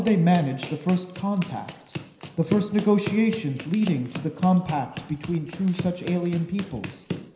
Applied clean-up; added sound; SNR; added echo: none; Run; 12 dB; reverberation time 0.9 s.